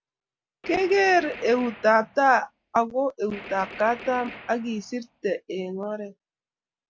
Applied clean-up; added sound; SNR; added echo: none; Gunshot, gunfire; 17 dB; none.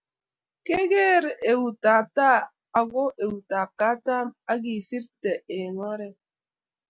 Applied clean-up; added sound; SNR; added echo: none; none; none; none.